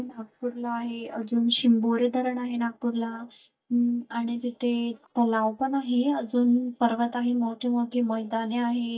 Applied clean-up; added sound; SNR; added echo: neural mask model DeepFilterNet 3.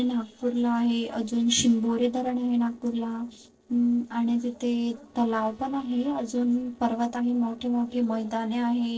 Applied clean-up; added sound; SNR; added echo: neural separator model SepFormer DNS4.